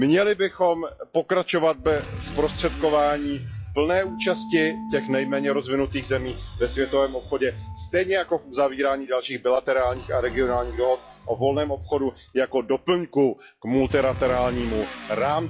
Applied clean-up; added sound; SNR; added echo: classical method log-MMSE.